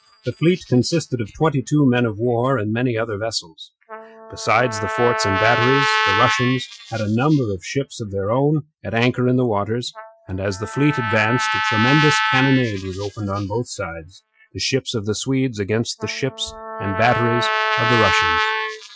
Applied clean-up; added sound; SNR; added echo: classical method Wiener filter.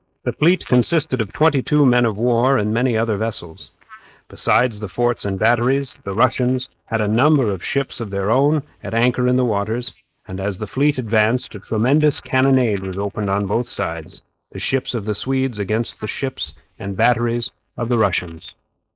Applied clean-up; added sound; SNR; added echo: neural mask model Resemble Enhance denoiser.